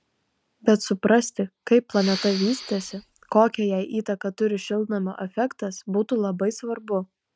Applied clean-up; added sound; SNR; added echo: none; Respiratory sounds; 11 dB; none.